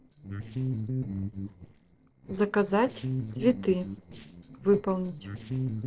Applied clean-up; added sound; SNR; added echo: neural separator model SepFormer DNS4.